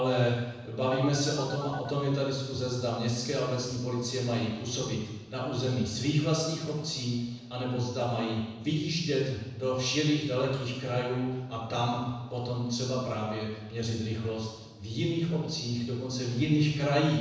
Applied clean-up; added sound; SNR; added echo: neural separator model SepFormer DNS4.